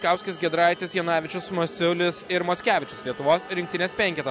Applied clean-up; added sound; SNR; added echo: none; none; none; none.